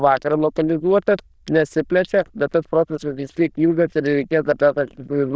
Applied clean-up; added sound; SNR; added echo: neural diffusion model UNIVERSE++.